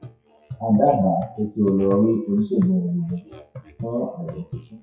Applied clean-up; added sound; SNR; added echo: classical method WPE with log-MMSE.